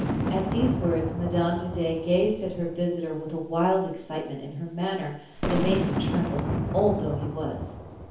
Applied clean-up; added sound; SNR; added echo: none; Boom; 3 dB; reverberation time 0.7 s.